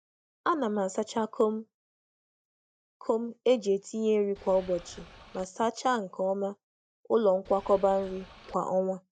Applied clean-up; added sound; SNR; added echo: neural mask model DeepFilterNet 3.